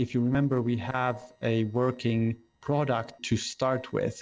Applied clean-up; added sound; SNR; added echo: neural separator model SepFormer DNS4.